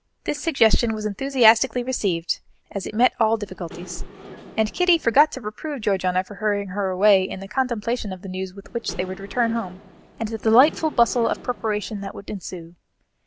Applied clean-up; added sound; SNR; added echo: none; Engine / Mechanisms; 18 dB; none.